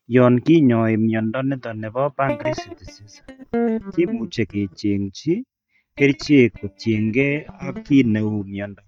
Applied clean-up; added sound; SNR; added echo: neural mask model DeepFilterNet 3.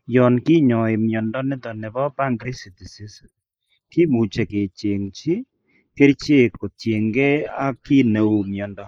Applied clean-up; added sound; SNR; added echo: neural mask model Resemble Enhance denoiser.